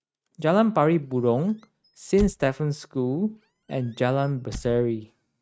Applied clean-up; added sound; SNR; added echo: neural mask model RNNoise.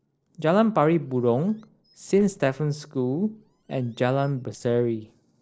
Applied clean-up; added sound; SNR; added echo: neural separator model SepFormer DNS4.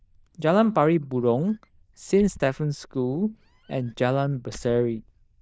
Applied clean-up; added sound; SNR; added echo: neural diffusion model UNIVERSE++.